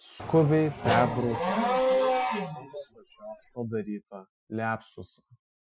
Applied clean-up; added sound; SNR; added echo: classical method Wiener filter.